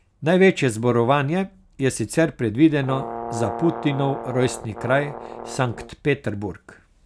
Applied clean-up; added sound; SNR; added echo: none; Brass instrument; 11 dB; none.